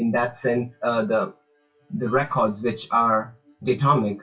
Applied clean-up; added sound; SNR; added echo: classical method WPE with log-MMSE.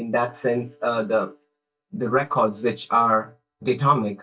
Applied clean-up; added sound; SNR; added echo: neural mask model DeepFilterNet 3.